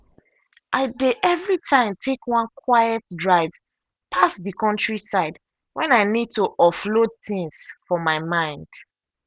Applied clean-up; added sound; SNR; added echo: none; none; none; none.